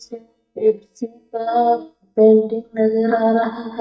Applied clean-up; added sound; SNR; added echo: neural mask model DeepFilterNet 3.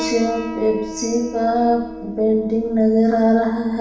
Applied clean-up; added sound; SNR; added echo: none; Piano; 13 dB; reverberation time 0.9 s.